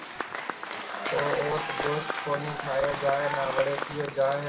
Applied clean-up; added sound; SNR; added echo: none; Applause / Crowd / Cheering; 4 dB; reverberation time 0.3 s.